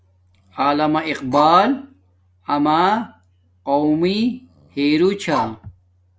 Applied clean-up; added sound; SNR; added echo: none; Bark; 11 dB; none.